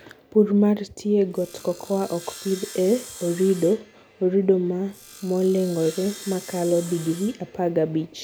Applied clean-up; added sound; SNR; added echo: none; Sawing; 19 dB; none.